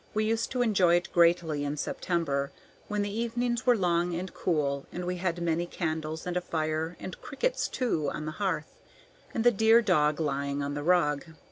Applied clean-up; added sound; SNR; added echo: none; none; none; none.